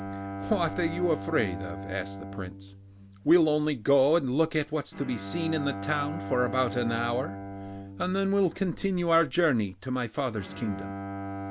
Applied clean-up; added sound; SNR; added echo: none; Bowed string instrument; 10 dB; none.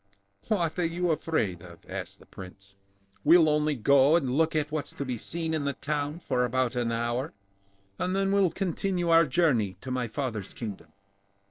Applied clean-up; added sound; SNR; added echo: neural separator model SepFormer DNS4.